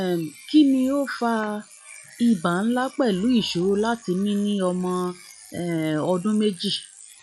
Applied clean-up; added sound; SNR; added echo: classical method log-MMSE.